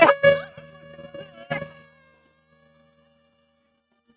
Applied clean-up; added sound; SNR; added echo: neural mask model RNNoise.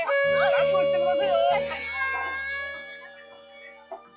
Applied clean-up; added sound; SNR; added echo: classical method log-MMSE.